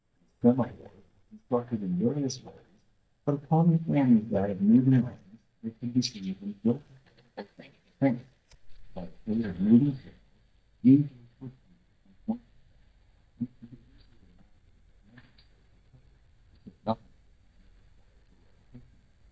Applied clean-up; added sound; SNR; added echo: neural mask model DeepFilterNet 3.